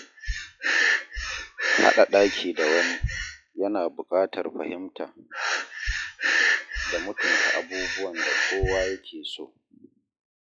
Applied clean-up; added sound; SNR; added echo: classical method log-MMSE.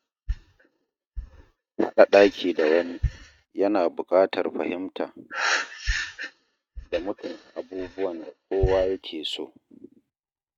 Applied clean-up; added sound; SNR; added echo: neural mask model RNNoise.